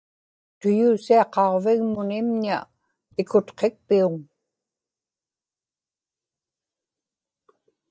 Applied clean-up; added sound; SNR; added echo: neural mask model DeepFilterNet 3.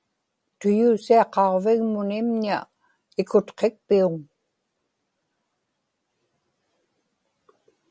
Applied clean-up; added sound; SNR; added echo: none; none; none; none.